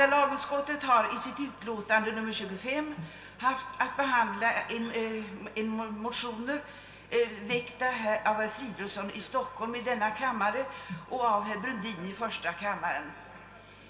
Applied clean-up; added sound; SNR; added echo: none; none; none; reverberation time 0.5 s.